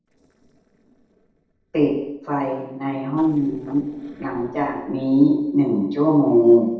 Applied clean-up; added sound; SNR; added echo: neural separator model SepFormer DNS4.